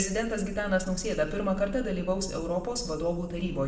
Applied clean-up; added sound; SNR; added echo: none; Sliding door; 11 dB; reverberation time 0.7 s.